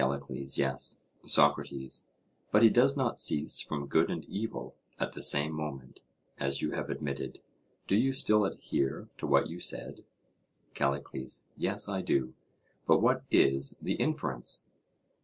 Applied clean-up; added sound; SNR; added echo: none; none; none; none.